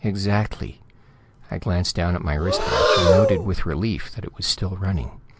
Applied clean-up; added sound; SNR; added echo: none; Breathing; 0 dB; none.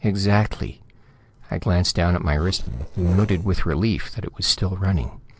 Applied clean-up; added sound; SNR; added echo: neural separator model SepFormer DNS4.